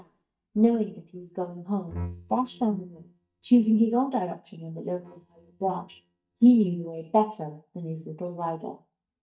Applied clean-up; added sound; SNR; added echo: neural mask model DeepFilterNet 3.